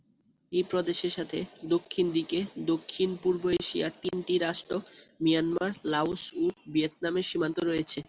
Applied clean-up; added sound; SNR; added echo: none; none; none; none.